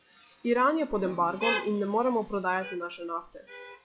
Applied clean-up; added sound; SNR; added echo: classical method log-MMSE.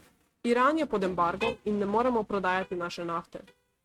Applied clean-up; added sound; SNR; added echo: neural mask model RNNoise.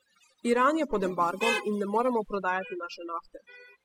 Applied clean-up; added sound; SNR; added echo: classical method spectral subtraction.